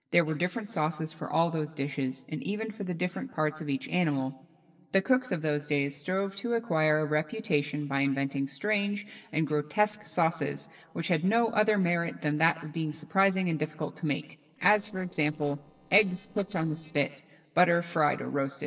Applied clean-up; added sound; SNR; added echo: neural separator model SepFormer DNS4.